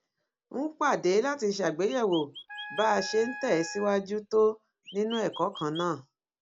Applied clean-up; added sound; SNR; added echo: none; Wind instrument, woodwind instrument + Chirp, tweet; 13 dB; none.